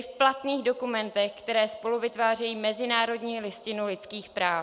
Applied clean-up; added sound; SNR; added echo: none; none; none; none.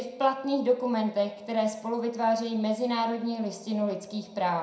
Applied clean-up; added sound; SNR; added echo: none; none; none; reverberation time 0.4 s.